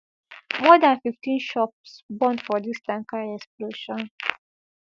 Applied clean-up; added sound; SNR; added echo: none; none; none; none.